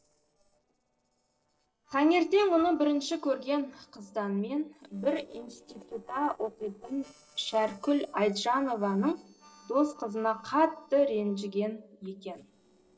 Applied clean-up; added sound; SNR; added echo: neural separator model SepFormer DNS4.